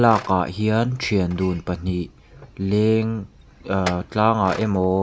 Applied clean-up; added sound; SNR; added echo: none; Chink, clink; 18 dB; none.